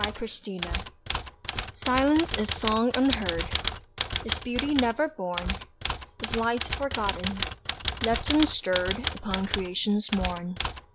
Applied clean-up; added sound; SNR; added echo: none; Typewriter; 4 dB; none.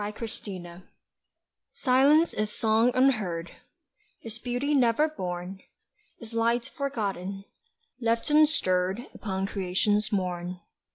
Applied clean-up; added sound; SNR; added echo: none; none; none; none.